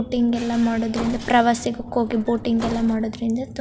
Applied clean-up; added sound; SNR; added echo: none; Bus; 15 dB; none.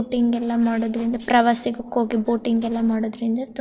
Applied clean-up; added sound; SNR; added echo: neural separator model SepFormer DNS4.